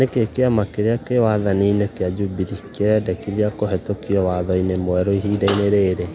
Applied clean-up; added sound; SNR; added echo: none; none; none; none.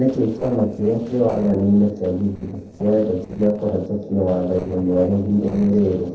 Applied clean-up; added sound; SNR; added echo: neural separator model SepFormer DNS4.